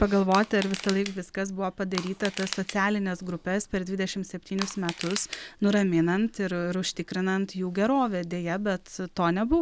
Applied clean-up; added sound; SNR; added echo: none; Crushing; 12 dB; none.